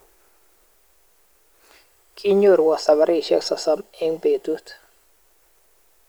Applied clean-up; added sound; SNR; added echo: none; none; none; none.